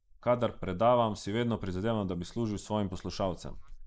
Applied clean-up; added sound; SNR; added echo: neural mask model Resemble Enhance denoiser.